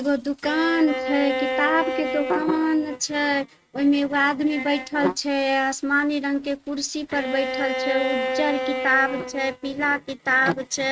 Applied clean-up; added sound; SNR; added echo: neural mask model RNNoise.